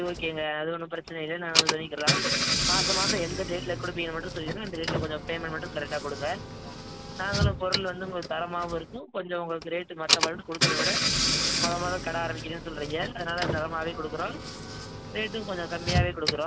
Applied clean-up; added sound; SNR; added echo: none; Engine / Car; -2 dB; none.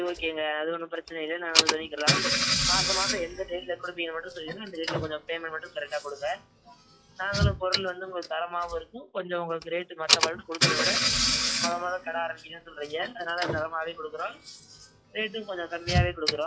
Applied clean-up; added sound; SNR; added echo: classical method log-MMSE.